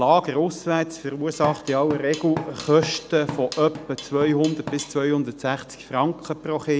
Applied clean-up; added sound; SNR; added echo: none; Drum kit; 12 dB; none.